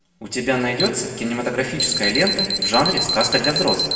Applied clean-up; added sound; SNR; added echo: none; Alarm; 3 dB; reverberation time 2.2 s.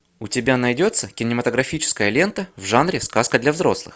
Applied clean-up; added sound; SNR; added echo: none; none; none; none.